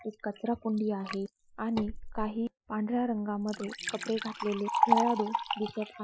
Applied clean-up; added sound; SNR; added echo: classical method Wiener filter.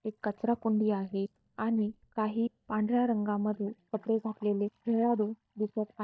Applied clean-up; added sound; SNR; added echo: neural mask model DeepFilterNet 3.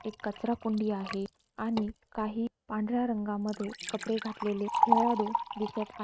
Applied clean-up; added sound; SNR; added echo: neural mask model RNNoise.